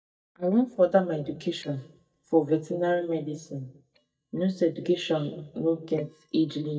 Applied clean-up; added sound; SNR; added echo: neural mask model DeepFilterNet 3.